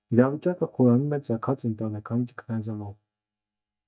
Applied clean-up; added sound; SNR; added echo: neural mask model DeepFilterNet 3.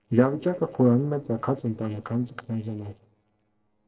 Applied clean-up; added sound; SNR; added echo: neural separator model SepFormer DNS4.